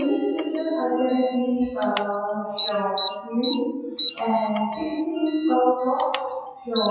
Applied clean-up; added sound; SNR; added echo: classical method WPE with log-MMSE.